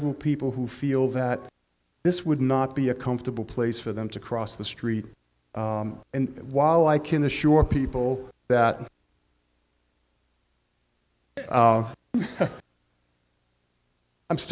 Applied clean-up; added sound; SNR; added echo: none; none; none; none.